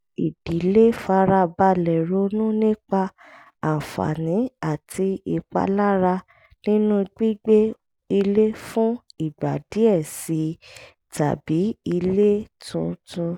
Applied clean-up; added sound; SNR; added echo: none; none; none; none.